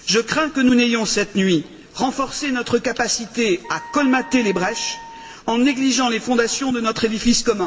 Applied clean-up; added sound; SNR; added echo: none; Wind instrument, woodwind instrument; 17 dB; reverberation time 1.1 s.